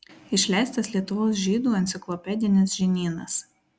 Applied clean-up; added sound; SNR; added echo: none; none; none; none.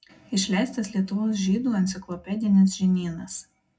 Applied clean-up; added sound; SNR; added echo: none; none; none; reverberation time 0.4 s.